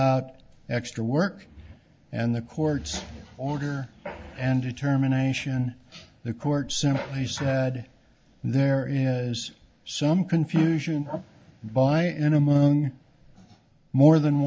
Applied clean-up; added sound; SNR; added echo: none; none; none; none.